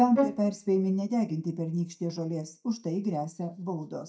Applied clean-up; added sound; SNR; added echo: neural mask model DeepFilterNet 3.